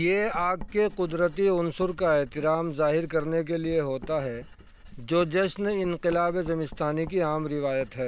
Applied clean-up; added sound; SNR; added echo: none; Writing; 17 dB; none.